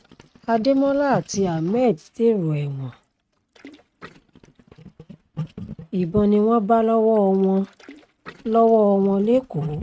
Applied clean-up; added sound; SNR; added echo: neural mask model RNNoise.